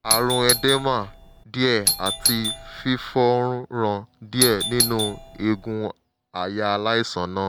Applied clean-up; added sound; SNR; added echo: none; Doorbell; 2 dB; none.